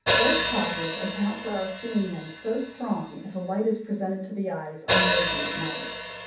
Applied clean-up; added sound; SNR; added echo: none; Hi-hat; 0 dB; reverberation time 0.7 s.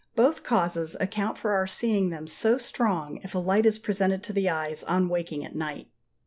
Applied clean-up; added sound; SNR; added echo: none; none; none; none.